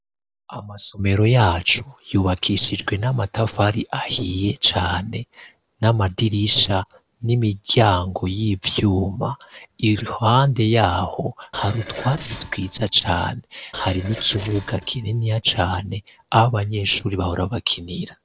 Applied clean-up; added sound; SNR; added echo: neural separator model SepFormer DNS4.